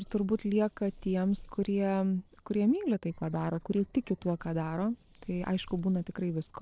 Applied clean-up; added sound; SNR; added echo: neural separator model SepFormer DNS4.